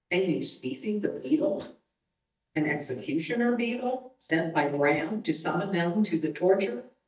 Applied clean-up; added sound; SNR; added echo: neural mask model DeepFilterNet 3.